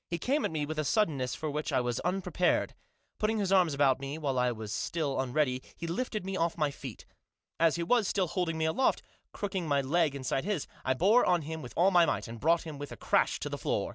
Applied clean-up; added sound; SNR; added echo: none; none; none; none.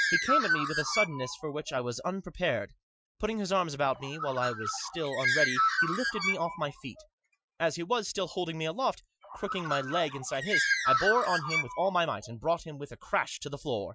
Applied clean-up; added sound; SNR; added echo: classical method Wiener filter.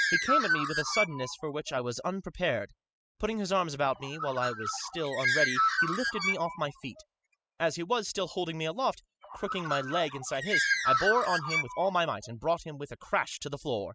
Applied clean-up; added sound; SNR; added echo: classical method spectral subtraction.